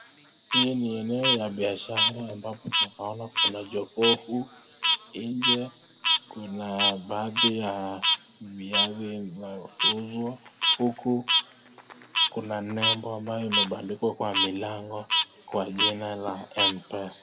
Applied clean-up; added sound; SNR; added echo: none; Frog; -3 dB; reverberation time 1.5 s.